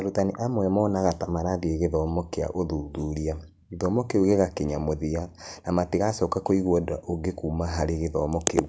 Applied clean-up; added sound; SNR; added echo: none; none; none; none.